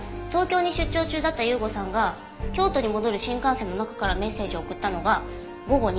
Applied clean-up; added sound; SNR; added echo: none; none; none; none.